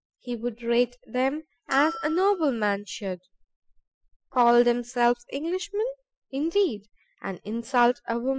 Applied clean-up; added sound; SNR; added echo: classical method spectral subtraction.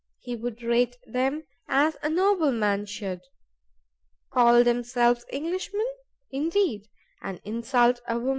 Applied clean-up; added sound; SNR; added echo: none; none; none; none.